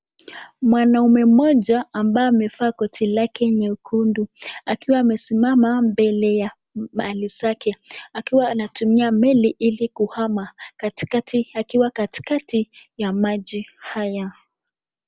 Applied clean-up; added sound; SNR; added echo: none; none; none; none.